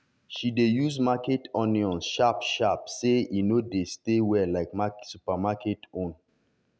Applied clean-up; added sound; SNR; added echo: none; none; none; none.